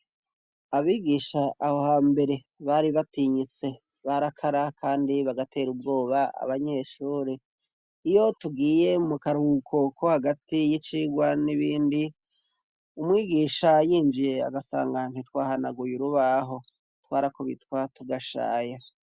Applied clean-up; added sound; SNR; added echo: none; none; none; none.